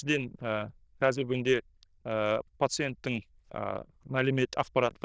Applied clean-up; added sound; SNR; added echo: neural diffusion model UNIVERSE++.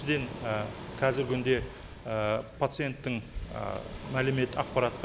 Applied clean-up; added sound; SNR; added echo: none; Waves, surf; 12 dB; none.